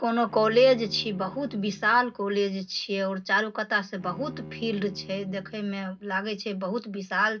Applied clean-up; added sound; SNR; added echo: none; Bowed string instrument; 19 dB; reverberation time 0.2 s.